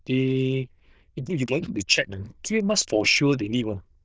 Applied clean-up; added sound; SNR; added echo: neural diffusion model UNIVERSE++.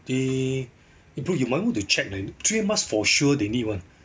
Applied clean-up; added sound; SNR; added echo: none; none; none; none.